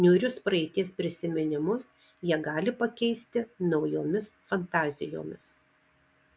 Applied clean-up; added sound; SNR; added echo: none; none; none; none.